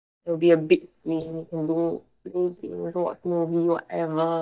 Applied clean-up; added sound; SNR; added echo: neural mask model DeepFilterNet 3.